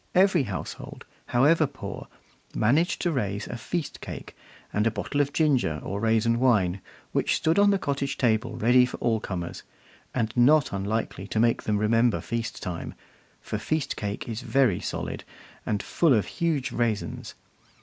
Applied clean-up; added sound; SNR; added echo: none; none; none; none.